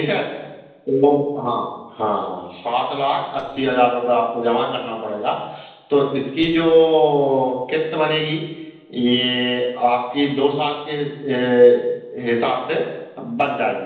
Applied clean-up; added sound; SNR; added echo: neural separator model SepFormer DNS4.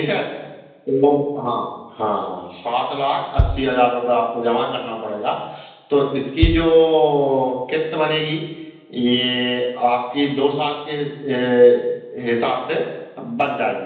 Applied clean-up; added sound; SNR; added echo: none; Bass drum; 6 dB; reverberation time 0.9 s.